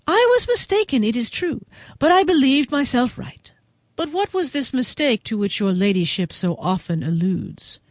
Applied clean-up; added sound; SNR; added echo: none; none; none; none.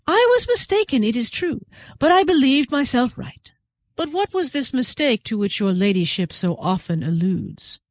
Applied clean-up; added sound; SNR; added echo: neural mask model Resemble Enhance denoiser.